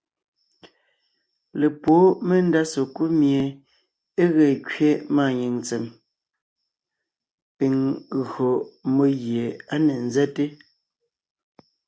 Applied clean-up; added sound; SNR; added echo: none; none; none; none.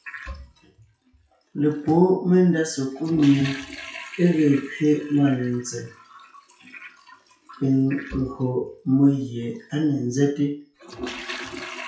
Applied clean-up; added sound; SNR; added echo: classical method WPE with log-MMSE.